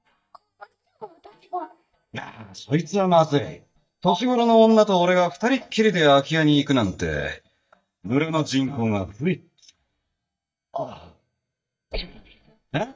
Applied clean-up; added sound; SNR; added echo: neural mask model DeepFilterNet 3.